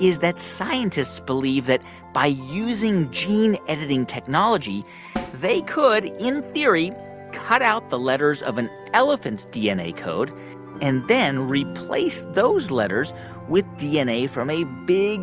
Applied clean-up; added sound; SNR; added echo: none; Snare drum; 16 dB; none.